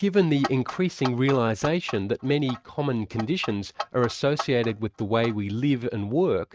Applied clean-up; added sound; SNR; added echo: neural mask model RNNoise.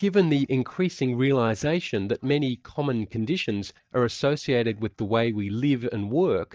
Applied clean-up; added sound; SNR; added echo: neural mask model DeepFilterNet 3.